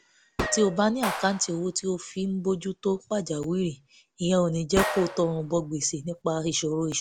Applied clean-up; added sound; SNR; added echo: none; Gunshot, gunfire + Clapping; 7 dB; none.